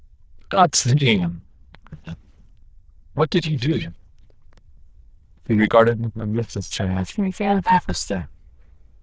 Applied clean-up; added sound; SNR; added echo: neural diffusion model UNIVERSE++.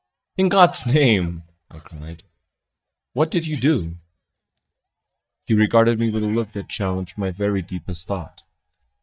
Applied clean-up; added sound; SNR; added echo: neural mask model DeepFilterNet 3.